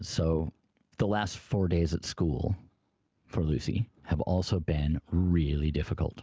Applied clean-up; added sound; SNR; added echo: none; none; none; none.